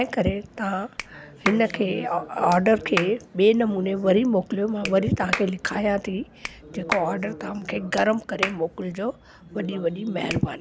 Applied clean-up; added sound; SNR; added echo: none; Clapping; 12 dB; none.